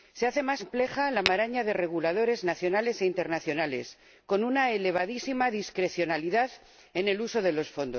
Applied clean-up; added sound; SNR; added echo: none; Tap / Glass; 5 dB; none.